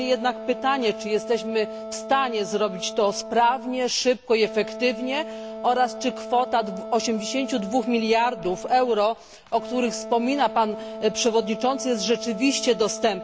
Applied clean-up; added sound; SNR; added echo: none; Wind instrument, woodwind instrument; 11 dB; none.